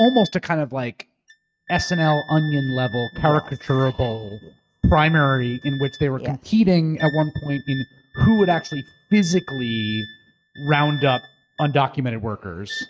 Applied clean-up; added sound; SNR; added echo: neural mask model RNNoise.